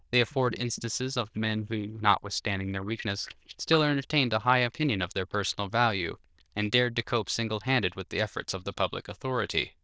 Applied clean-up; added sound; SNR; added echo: neural diffusion model UNIVERSE++.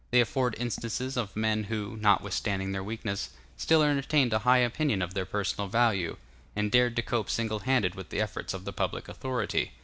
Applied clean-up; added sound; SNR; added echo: none; none; none; none.